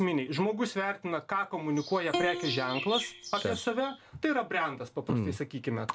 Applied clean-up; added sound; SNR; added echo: none; Chirp, tweet + Plucked string instrument; 7 dB; none.